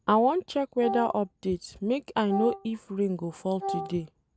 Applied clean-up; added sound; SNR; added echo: none; Wind instrument, woodwind instrument; 7 dB; none.